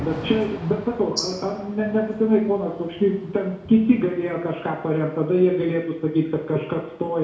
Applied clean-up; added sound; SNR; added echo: none; Thunder / Rain; 19 dB; reverberation time 0.6 s.